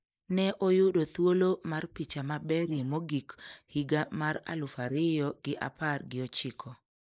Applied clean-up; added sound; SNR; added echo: neural mask model Resemble Enhance denoiser.